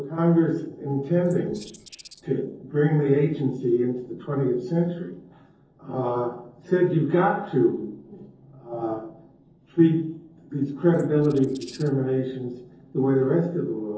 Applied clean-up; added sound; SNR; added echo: neural separator model SepFormer DNS4.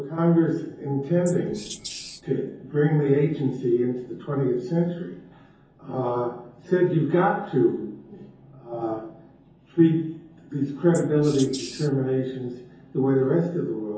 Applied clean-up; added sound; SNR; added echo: none; Wild animals; 15 dB; reverberation time 0.7 s.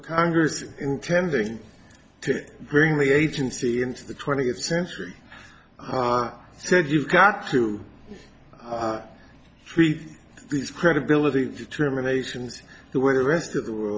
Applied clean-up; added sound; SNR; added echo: none; none; none; none.